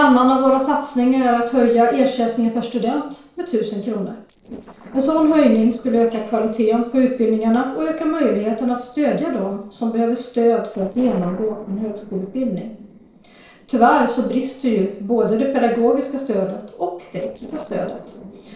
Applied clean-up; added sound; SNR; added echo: neural separator model SepFormer DNS4.